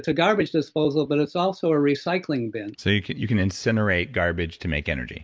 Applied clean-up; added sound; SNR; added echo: none; none; none; none.